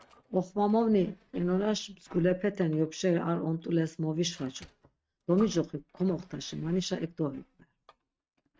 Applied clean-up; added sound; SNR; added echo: neural mask model RNNoise.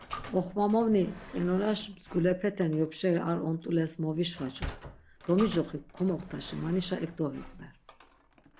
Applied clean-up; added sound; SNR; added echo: none; Sliding door; 16 dB; none.